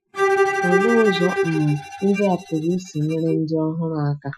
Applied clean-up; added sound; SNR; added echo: classical method Wiener filter.